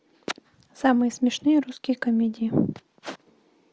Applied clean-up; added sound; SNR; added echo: none; none; none; none.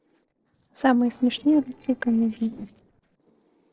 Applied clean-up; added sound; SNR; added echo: neural separator model SepFormer DNS4.